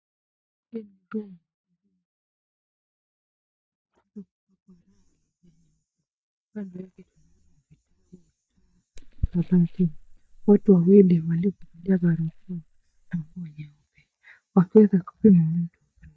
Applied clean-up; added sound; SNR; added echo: neural mask model DeepFilterNet 3.